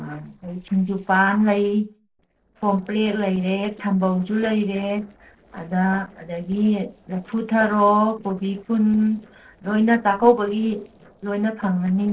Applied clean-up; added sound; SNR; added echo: neural separator model SepFormer DNS4.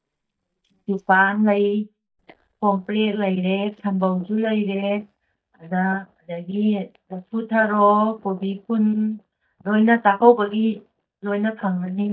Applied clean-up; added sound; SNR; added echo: neural mask model DeepFilterNet 3.